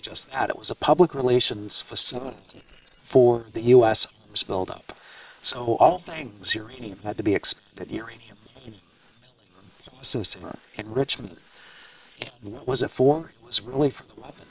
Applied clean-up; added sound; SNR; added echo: neural separator model SepFormer WHAM!.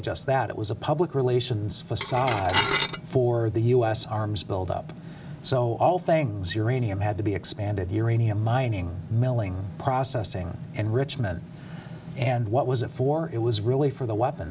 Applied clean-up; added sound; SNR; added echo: none; Dishes, pots, and pans / Glass; 2 dB; none.